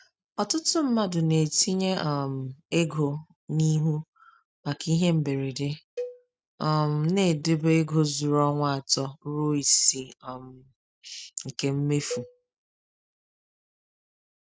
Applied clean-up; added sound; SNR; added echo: neural mask model RNNoise.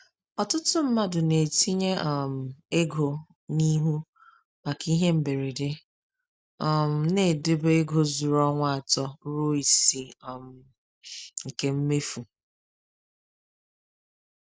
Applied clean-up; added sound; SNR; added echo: none; none; none; none.